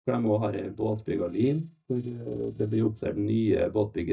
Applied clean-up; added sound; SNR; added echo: neural mask model DeepFilterNet 3.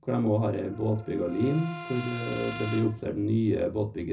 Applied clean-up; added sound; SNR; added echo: none; Brass instrument; 14 dB; reverberation time 0.4 s.